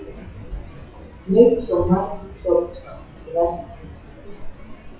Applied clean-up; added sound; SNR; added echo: classical method WPE with log-MMSE.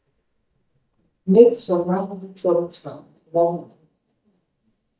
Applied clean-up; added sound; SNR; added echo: neural mask model DeepFilterNet 3.